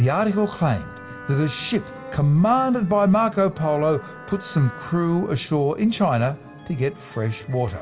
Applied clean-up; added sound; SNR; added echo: none; Wind instrument, woodwind instrument; 20 dB; reverberation time 1.6 s.